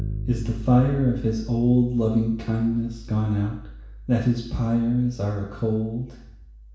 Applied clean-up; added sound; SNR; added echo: none; Bass guitar; 12 dB; reverberation time 0.7 s.